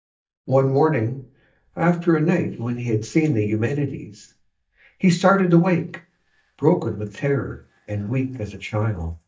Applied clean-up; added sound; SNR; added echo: neural mask model DeepFilterNet 3.